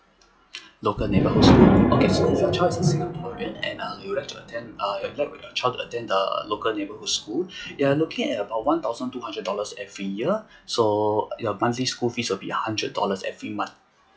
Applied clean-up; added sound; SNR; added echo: classical method log-MMSE.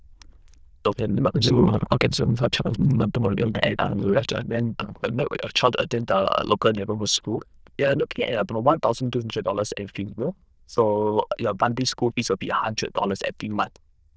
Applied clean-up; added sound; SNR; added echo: neural diffusion model UNIVERSE++.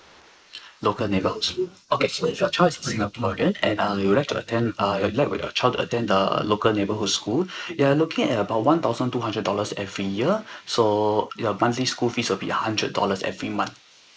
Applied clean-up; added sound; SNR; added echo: neural mask model Resemble Enhance denoiser.